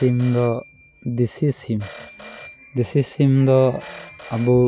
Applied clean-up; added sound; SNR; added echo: none; Telephone; 16 dB; none.